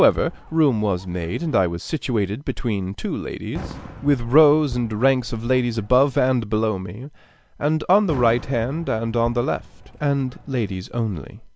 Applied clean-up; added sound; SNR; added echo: none; Fireworks; 18 dB; none.